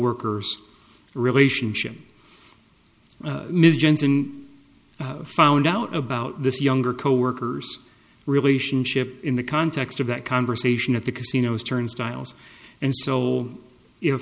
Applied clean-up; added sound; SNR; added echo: none; none; none; none.